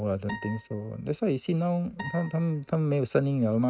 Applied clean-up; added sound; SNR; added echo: neural mask model RNNoise.